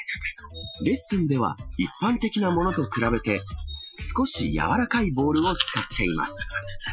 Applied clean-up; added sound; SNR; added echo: classical method Wiener filter.